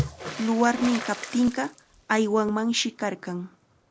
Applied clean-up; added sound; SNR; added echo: none; Water / Splash, splatter; 12 dB; none.